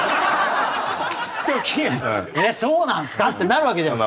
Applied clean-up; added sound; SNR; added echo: none; none; none; none.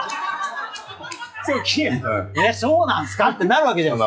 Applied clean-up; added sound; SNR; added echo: classical method log-MMSE.